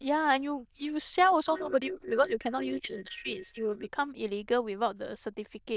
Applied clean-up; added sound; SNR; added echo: neural diffusion model UNIVERSE++.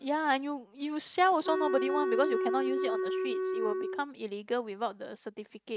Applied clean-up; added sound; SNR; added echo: neural mask model RNNoise.